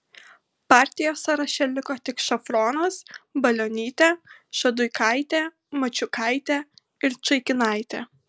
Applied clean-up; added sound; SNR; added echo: none; none; none; none.